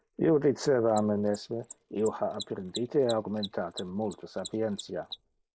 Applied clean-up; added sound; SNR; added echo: neural mask model Resemble Enhance denoiser.